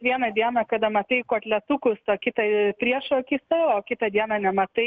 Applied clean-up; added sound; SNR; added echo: none; none; none; none.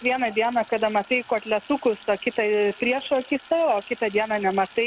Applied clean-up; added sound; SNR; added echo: none; Sink (filling or washing); 19 dB; none.